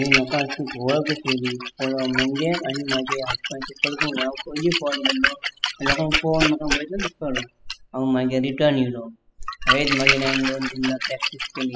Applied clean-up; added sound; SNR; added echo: classical method spectral subtraction.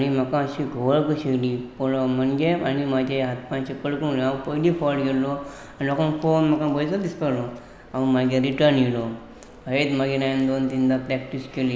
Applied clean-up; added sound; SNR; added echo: none; none; none; none.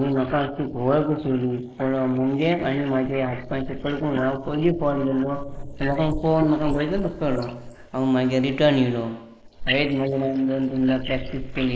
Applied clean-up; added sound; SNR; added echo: neural mask model Resemble Enhance denoiser.